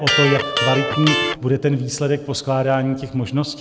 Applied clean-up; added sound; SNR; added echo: none; Electric guitar; 2 dB; none.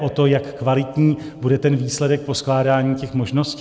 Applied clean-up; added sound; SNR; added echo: none; none; none; none.